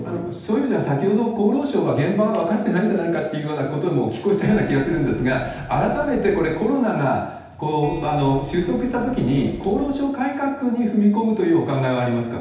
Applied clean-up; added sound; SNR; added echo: none; Keyboard (musical); 15 dB; reverberation time 0.8 s.